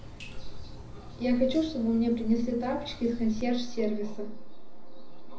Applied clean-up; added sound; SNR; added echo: none; Drip; 5 dB; reverberation time 0.4 s.